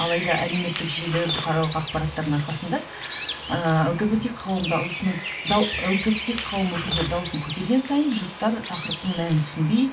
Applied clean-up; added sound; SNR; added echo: none; Bird; 7 dB; reverberation time 0.2 s.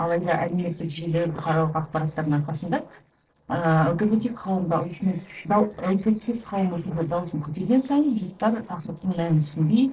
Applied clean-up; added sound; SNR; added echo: neural separator model SepFormer DNS4.